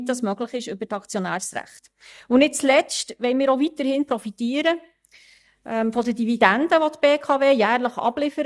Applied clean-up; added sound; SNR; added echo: neural mask model DeepFilterNet 3.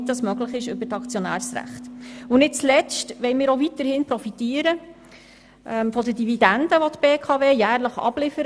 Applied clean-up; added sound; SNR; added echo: none; Piano; 16 dB; none.